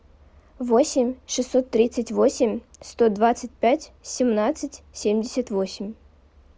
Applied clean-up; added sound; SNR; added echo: none; none; none; none.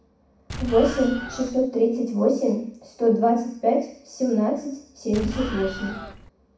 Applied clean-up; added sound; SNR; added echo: none; Explosion; 9 dB; reverberation time 0.6 s.